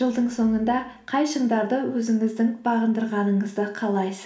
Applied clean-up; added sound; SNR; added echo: none; none; none; reverberation time 0.4 s.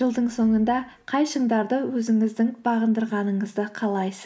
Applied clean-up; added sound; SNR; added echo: none; none; none; none.